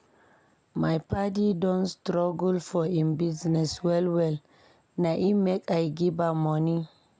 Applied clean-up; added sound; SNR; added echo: none; none; none; none.